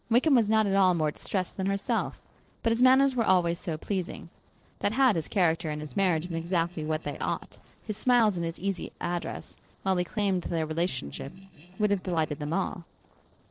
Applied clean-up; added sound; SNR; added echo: neural separator model SepFormer DNS4.